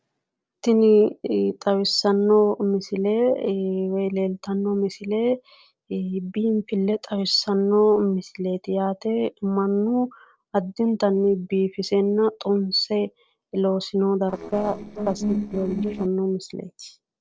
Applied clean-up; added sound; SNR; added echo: neural separator model SepFormer DNS4.